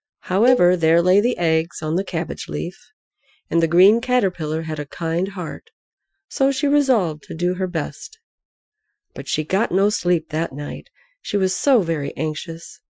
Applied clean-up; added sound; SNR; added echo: classical method Wiener filter.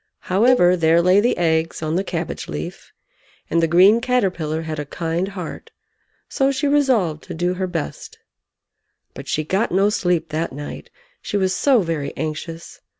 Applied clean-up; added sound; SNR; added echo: none; Cowbell; 8 dB; none.